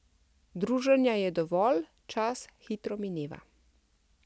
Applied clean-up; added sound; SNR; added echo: none; none; none; none.